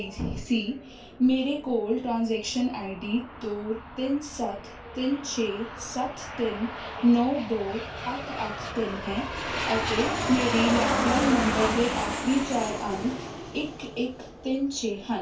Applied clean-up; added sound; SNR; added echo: none; Aircraft; 5 dB; reverberation time 0.2 s.